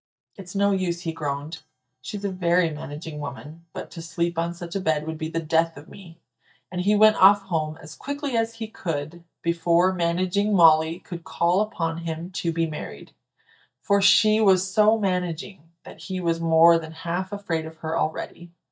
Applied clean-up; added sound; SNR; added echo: neural mask model DeepFilterNet 3.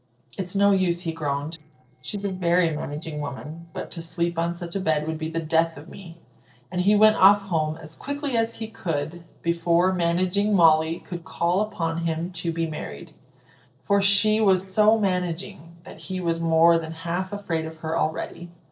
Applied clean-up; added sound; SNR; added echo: neural separator model SepFormer DNS4.